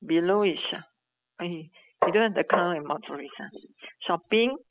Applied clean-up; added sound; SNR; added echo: classical method spectral subtraction.